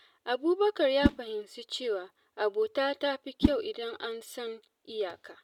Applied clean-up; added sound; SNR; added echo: none; Whoosh, swoosh, swish; 3 dB; none.